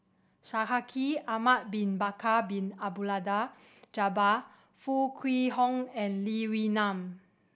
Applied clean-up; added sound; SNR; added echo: none; none; none; none.